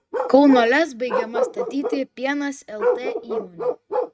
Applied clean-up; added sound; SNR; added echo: neural mask model RNNoise.